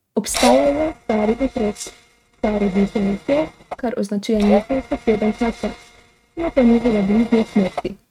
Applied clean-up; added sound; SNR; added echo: neural mask model RNNoise.